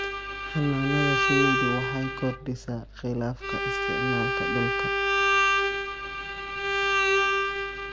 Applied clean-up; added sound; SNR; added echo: none; Bowed string instrument; -5 dB; none.